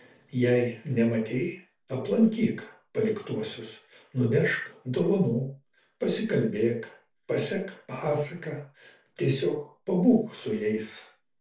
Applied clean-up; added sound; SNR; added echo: none; none; none; reverberation time 0.3 s.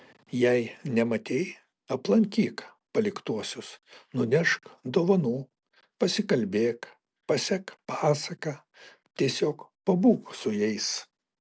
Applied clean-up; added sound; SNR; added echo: none; none; none; none.